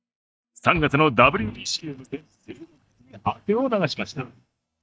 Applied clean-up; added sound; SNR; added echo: neural mask model DeepFilterNet 3.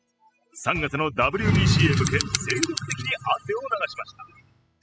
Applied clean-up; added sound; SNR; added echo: classical method spectral subtraction.